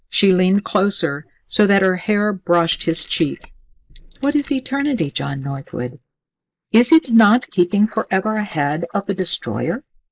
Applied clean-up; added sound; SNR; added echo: neural mask model Resemble Enhance denoiser.